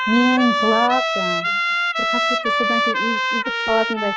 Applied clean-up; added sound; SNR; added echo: classical method spectral subtraction.